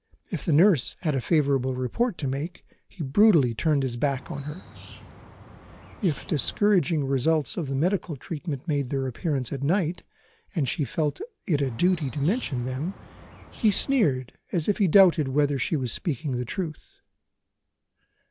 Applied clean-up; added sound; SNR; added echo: none; Bird; 19 dB; none.